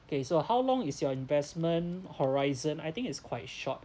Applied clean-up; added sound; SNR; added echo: none; none; none; none.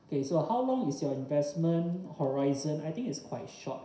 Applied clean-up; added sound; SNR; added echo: none; none; none; reverberation time 0.7 s.